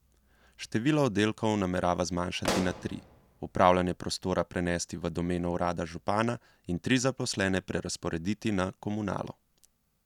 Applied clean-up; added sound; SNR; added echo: none; Explosion; 7 dB; none.